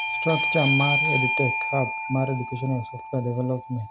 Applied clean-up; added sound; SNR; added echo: none; Bell / Doorbell; 1 dB; none.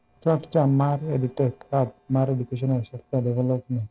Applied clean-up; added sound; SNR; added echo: neural separator model SepFormer DNS4.